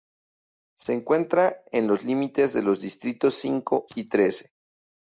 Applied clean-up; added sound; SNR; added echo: neural mask model DeepFilterNet 3.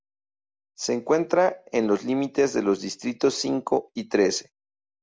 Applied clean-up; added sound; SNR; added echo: none; none; none; none.